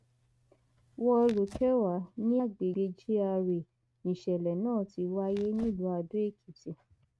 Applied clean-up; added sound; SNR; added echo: neural mask model RNNoise.